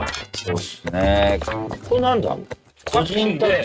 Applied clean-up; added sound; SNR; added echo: neural mask model RNNoise.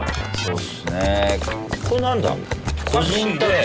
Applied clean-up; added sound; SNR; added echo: none; Telephone + Keyboard (musical); 7 dB; none.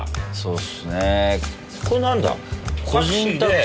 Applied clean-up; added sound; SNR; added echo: none; none; none; none.